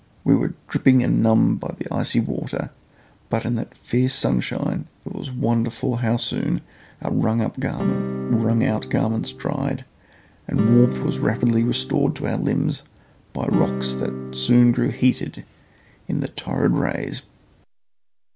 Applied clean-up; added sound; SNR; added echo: none; Acoustic guitar / Strum; 6 dB; none.